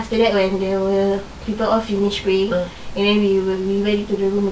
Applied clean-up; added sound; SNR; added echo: none; Rain; 20 dB; none.